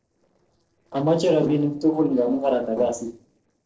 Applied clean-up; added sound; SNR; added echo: neural separator model SepFormer DNS4.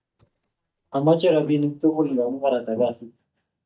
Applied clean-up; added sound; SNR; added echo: neural mask model DeepFilterNet 3.